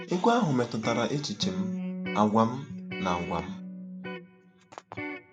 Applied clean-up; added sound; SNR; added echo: none; Electric guitar; 8 dB; none.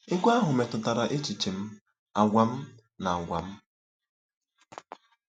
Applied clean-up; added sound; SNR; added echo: none; none; none; none.